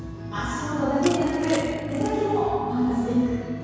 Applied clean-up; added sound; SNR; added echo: none; Crushing; 15 dB; reverberation time 2.0 s.